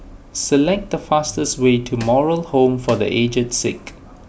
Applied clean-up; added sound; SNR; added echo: none; Snare drum; 19 dB; none.